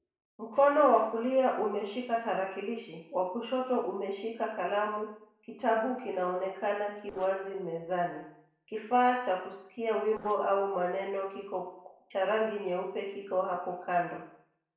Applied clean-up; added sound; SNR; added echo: neural separator model SepFormer DNS4.